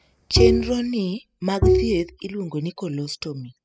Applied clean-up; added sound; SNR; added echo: classical method spectral subtraction.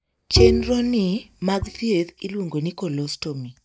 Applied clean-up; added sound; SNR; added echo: neural mask model DeepFilterNet 3.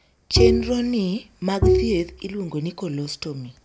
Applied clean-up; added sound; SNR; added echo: none; Bowed string instrument; -3 dB; none.